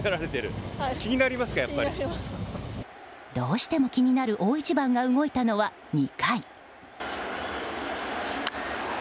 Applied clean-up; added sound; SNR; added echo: none; none; none; none.